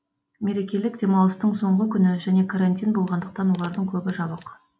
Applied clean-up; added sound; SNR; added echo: none; none; none; none.